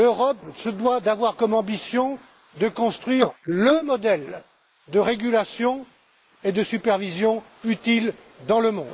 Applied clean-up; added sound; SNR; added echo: neural mask model Resemble Enhance denoiser.